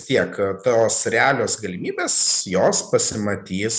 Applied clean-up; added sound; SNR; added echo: none; none; none; none.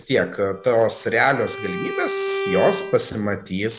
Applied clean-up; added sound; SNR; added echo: none; Bowed string instrument; 9 dB; none.